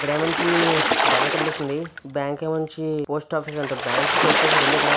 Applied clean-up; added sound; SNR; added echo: none; Water / Splash, splatter; -3 dB; none.